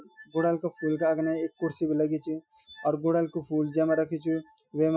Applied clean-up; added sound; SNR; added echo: classical method Wiener filter.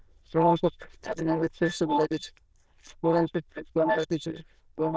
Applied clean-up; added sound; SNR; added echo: neural diffusion model UNIVERSE++.